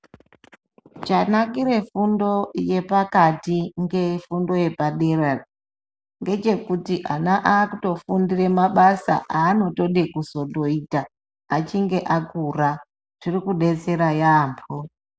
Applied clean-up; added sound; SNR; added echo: none; none; none; none.